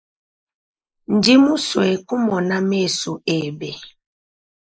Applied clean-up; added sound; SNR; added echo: neural mask model Resemble Enhance denoiser.